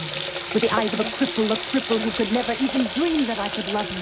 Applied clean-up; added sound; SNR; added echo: none; Water tap, faucet; -1 dB; none.